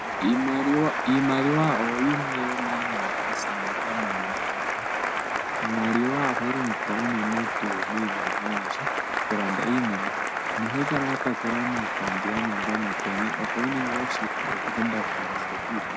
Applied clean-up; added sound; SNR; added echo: none; Applause; -1 dB; none.